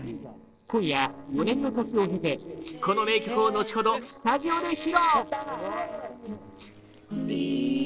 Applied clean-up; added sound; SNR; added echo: neural separator model SepFormer DNS4.